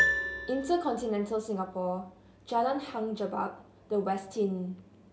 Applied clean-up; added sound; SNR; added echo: none; Piano; 5 dB; none.